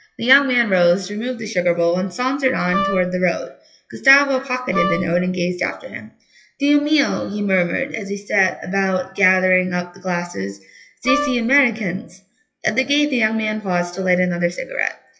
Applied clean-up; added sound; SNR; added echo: classical method WPE with log-MMSE.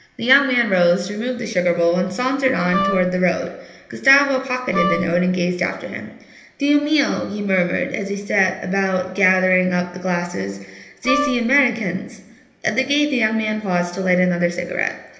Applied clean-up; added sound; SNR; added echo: none; Wind instrument, woodwind instrument; 4 dB; reverberation time 0.8 s.